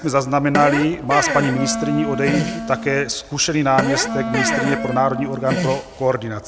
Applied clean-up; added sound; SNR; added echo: none; Wind instrument, woodwind instrument + Fart; 4 dB; none.